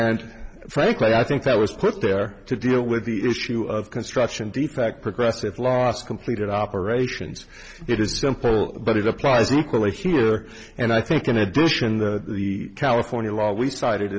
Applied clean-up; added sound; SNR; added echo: none; none; none; none.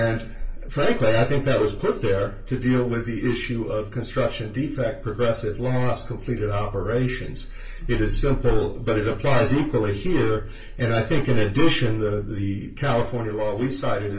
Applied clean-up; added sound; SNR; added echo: none; none; none; reverberation time 0.3 s.